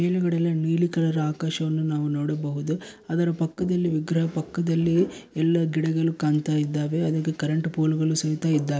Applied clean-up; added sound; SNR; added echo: none; none; none; none.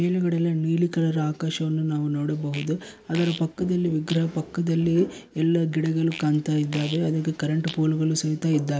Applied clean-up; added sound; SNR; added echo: none; Fart; 18 dB; none.